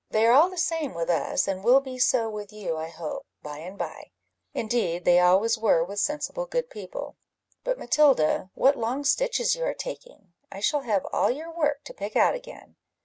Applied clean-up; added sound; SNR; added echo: none; none; none; none.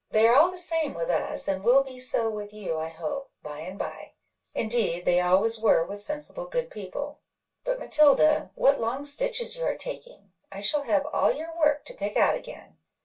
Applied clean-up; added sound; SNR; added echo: none; none; none; reverberation time 0.2 s.